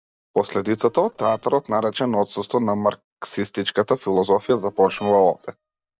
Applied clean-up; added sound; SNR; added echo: neural separator model SepFormer DNS4.